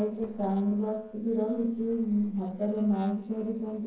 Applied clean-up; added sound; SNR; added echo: neural separator model SepFormer DNS4.